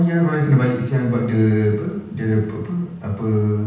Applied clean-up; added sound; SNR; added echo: none; none; none; reverberation time 0.9 s.